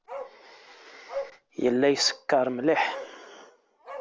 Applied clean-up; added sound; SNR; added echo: none; Bark; 14 dB; none.